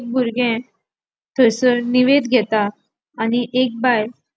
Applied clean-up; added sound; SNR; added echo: none; none; none; none.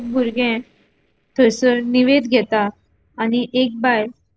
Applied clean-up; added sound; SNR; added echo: neural separator model SepFormer DNS4.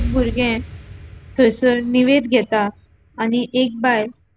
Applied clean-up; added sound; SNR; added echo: none; Explosion; 13 dB; none.